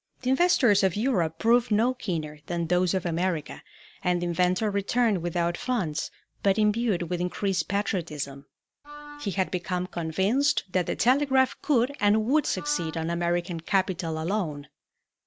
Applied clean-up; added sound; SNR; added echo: none; Wind instrument, woodwind instrument; 17 dB; none.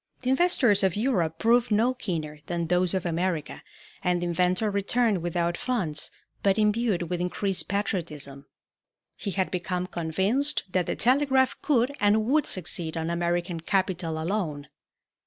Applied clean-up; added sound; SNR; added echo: neural mask model Resemble Enhance denoiser.